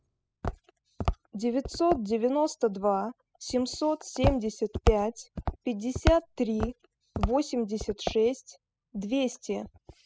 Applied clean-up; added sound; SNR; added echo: classical method spectral subtraction.